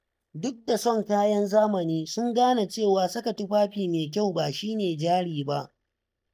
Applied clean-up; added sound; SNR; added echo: neural mask model DeepFilterNet 3.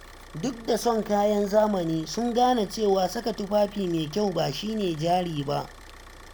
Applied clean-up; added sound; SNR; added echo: none; Idling / Car; 20 dB; none.